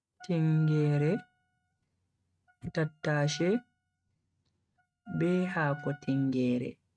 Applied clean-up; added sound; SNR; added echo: neural mask model RNNoise.